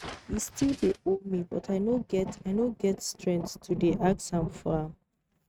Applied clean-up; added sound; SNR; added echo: neural mask model RNNoise.